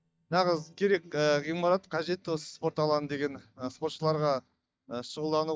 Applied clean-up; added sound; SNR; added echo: neural mask model DeepFilterNet 3.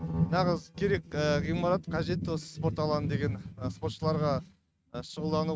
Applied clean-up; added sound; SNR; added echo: neural mask model RNNoise.